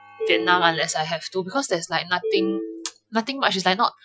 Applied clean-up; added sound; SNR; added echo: classical method Wiener filter.